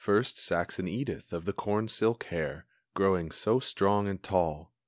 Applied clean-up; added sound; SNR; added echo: none; none; none; none.